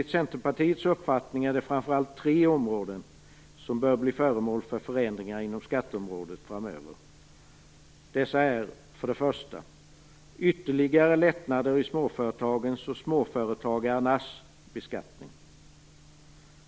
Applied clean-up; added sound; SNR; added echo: none; none; none; none.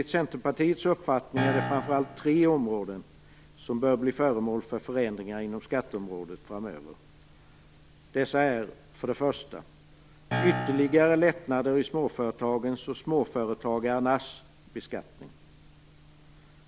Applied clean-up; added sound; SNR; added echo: none; Piano; 4 dB; none.